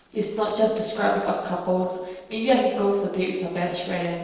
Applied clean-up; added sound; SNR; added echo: neural separator model SepFormer DNS4.